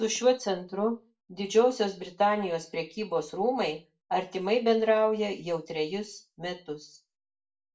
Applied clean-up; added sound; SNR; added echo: none; none; none; reverberation time 0.2 s.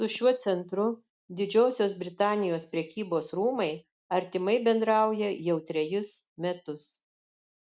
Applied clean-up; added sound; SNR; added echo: none; none; none; none.